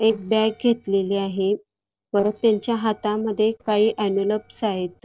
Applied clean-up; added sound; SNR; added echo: neural separator model SepFormer DNS4.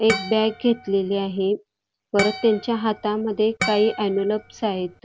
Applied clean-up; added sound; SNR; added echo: none; Harp; 10 dB; none.